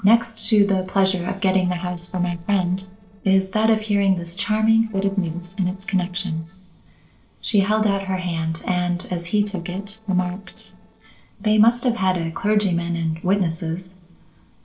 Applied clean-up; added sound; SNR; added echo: neural separator model SepFormer DNS4.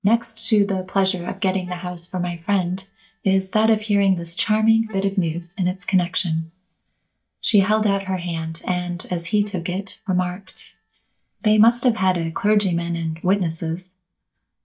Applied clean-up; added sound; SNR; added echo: neural mask model DeepFilterNet 3.